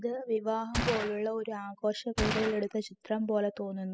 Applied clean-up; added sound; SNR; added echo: classical method spectral subtraction.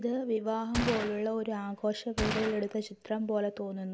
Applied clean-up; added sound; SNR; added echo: none; Gunshot, gunfire; 5 dB; none.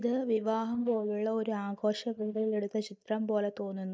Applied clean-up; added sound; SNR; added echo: neural mask model DeepFilterNet 3.